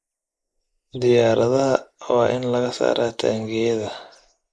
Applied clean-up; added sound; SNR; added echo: neural mask model Resemble Enhance denoiser.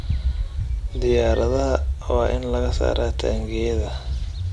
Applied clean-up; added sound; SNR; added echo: none; Bird; -1 dB; none.